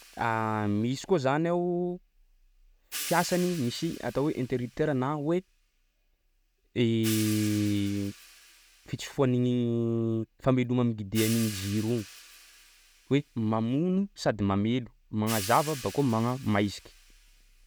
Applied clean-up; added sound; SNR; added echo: none; Hi-hat; 16 dB; none.